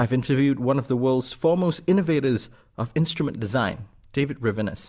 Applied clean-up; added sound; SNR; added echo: none; none; none; none.